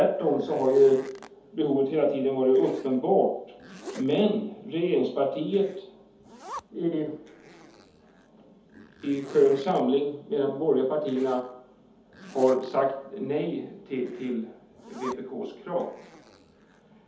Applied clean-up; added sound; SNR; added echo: none; Zipper (clothing); 20 dB; reverberation time 0.6 s.